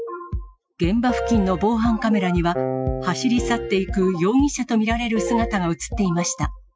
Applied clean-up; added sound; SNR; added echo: classical method Wiener filter.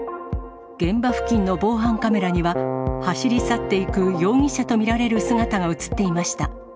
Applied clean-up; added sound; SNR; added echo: none; Keyboard (musical); 10 dB; none.